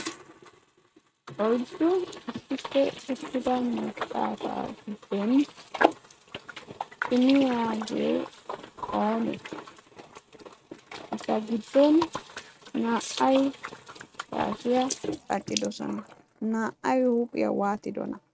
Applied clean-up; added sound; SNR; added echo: neural mask model RNNoise.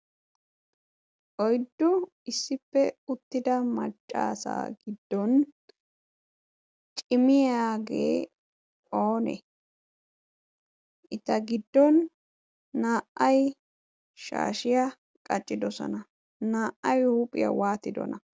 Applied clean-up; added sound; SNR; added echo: none; none; none; none.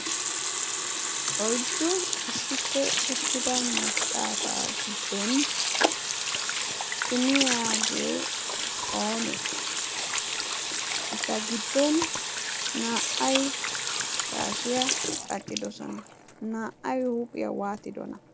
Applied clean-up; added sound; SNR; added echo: none; Sink (filling or washing) / Water tap, faucet; -3 dB; none.